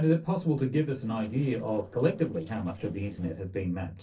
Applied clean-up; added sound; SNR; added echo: neural separator model SepFormer DNS4.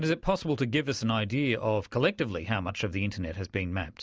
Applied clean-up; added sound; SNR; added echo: none; none; none; none.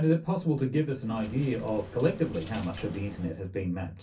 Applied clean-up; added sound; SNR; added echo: none; Coin (dropping); 16 dB; reverberation time 0.3 s.